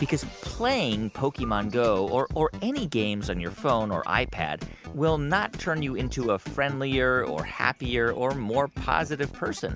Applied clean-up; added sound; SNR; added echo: none; Telephone; 19 dB; none.